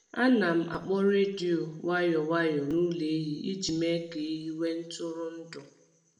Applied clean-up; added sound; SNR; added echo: none; none; none; reverberation time 0.7 s.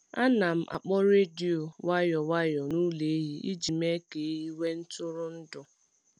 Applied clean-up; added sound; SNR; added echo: none; none; none; none.